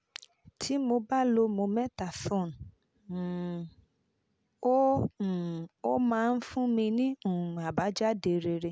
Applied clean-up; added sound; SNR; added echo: none; none; none; none.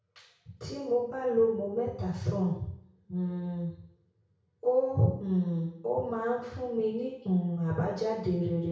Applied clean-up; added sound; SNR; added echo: none; none; none; reverberation time 0.6 s.